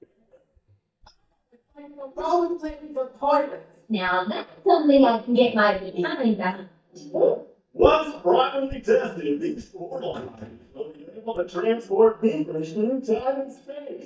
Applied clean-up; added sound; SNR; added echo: neural mask model DeepFilterNet 3.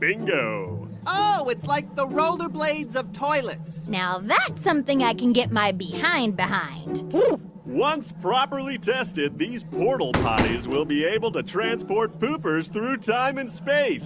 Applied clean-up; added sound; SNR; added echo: none; none; none; none.